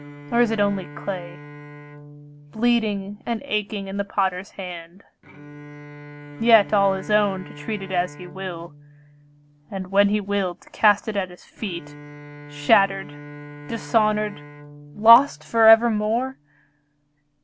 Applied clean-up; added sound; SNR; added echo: none; Bowed string instrument; 17 dB; none.